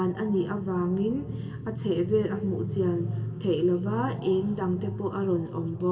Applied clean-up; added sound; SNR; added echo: none; none; none; reverberation time 1.8 s.